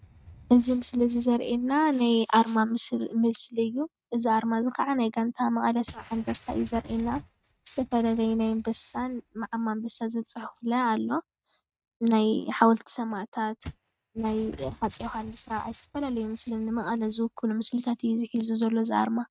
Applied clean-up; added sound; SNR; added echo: neural mask model RNNoise.